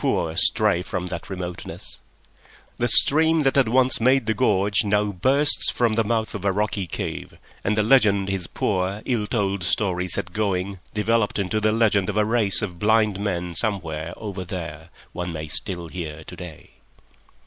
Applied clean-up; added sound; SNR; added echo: none; none; none; none.